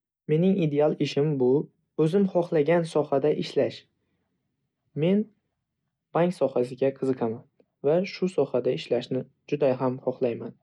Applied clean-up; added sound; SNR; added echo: none; none; none; none.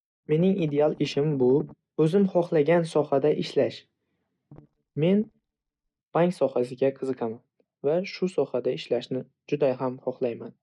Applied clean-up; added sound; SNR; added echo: neural mask model DeepFilterNet 3.